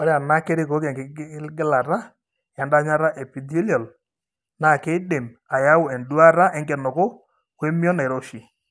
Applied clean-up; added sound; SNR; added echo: none; none; none; none.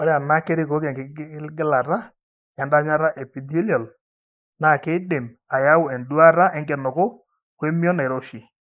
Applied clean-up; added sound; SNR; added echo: neural mask model Resemble Enhance denoiser.